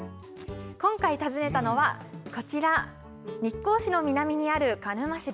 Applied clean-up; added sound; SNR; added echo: none; none; none; none.